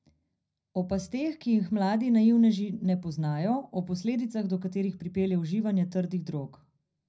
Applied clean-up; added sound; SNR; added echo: none; none; none; reverberation time 0.5 s.